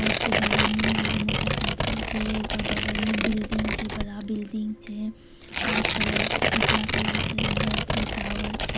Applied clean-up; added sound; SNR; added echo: none; Tearing; -3 dB; none.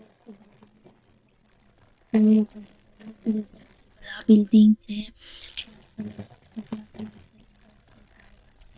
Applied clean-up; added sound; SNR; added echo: neural mask model DeepFilterNet 3.